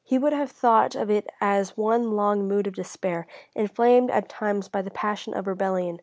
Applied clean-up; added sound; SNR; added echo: none; none; none; none.